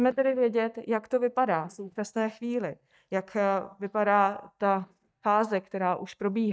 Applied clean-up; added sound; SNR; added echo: neural mask model DeepFilterNet 3.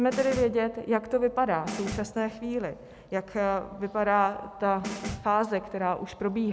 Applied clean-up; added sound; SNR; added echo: none; Snare drum; 11 dB; none.